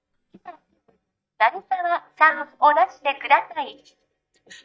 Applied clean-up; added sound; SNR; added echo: neural mask model DeepFilterNet 3.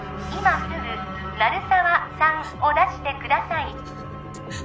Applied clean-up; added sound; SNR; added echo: none; none; none; none.